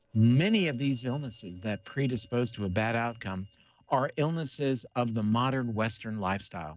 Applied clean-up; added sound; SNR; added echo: neural separator model SepFormer DNS4.